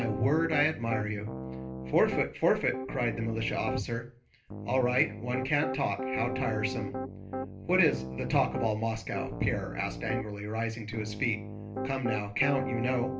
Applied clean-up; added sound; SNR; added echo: none; Piano; 6 dB; reverberation time 0.3 s.